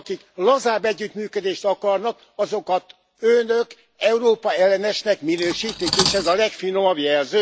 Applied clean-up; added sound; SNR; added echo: none; Cutlery, silverware; 9 dB; none.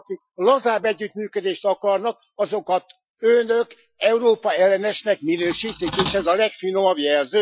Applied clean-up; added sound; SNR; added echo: classical method Wiener filter.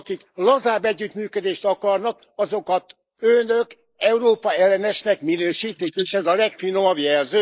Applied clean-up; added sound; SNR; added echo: neural mask model Resemble Enhance denoiser.